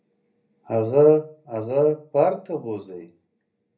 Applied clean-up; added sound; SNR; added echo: none; none; none; reverberation time 0.3 s.